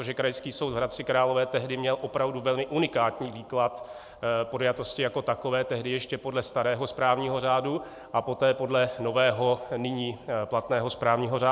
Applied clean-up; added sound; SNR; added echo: none; none; none; none.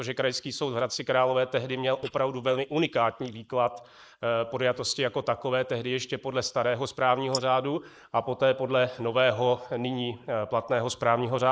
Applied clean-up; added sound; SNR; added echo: neural mask model Resemble Enhance denoiser.